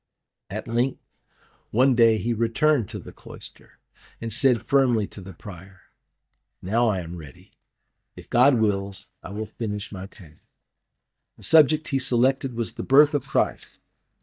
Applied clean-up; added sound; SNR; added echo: neural mask model DeepFilterNet 3.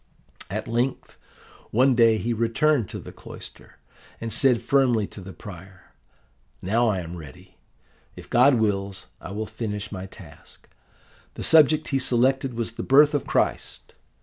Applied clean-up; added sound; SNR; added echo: none; none; none; none.